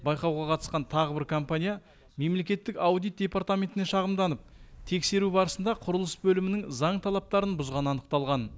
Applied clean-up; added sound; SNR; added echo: none; none; none; none.